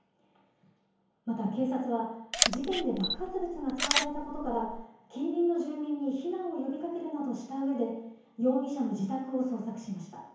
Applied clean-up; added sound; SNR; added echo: none; Camera; 0 dB; reverberation time 1.0 s.